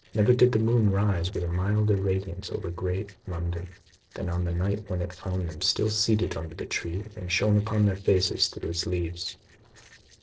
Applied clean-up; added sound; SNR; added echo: neural separator model SepFormer DNS4.